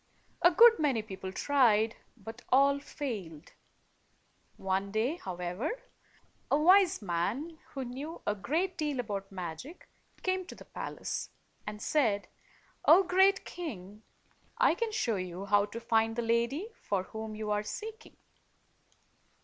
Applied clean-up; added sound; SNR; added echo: none; none; none; none.